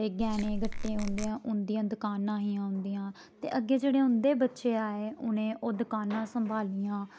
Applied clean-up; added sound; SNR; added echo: none; Squeak / Tools; 3 dB; none.